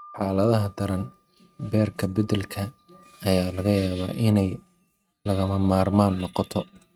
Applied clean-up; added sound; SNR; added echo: neural mask model RNNoise.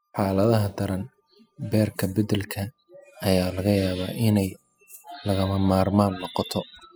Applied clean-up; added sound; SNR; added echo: classical method spectral subtraction.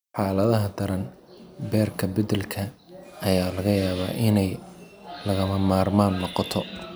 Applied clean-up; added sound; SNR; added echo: none; none; none; none.